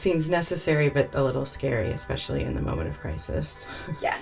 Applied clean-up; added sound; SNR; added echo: none; none; none; reverberation time 0.2 s.